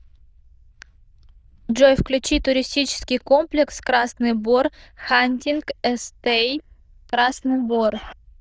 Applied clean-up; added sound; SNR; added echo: neural diffusion model UNIVERSE++.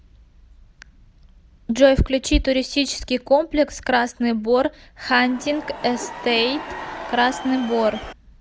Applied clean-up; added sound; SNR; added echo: none; Crowd / Cheering; 11 dB; none.